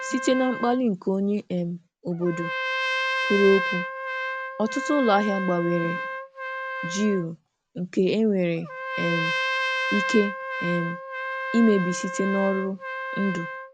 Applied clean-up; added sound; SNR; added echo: none; Trumpet; 5 dB; none.